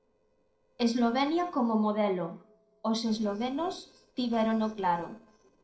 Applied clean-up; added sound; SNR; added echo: neural separator model SepFormer DNS4.